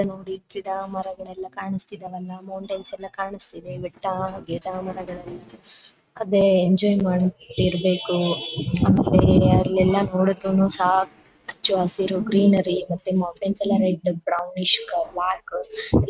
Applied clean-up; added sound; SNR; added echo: neural mask model RNNoise.